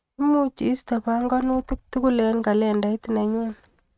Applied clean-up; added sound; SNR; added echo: neural mask model RNNoise.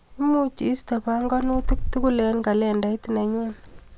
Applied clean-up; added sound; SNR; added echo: none; Bird; 2 dB; none.